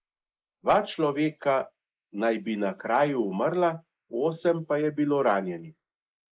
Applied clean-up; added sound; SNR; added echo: neural mask model Resemble Enhance denoiser.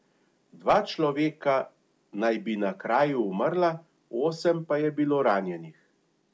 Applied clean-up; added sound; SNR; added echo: none; none; none; none.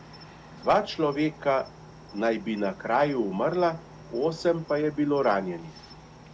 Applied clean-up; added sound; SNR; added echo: none; Cricket; 19 dB; none.